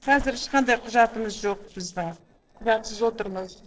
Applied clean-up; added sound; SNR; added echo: neural separator model SepFormer DNS4.